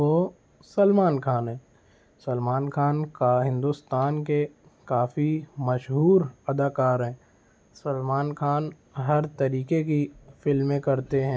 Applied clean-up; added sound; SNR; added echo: none; none; none; none.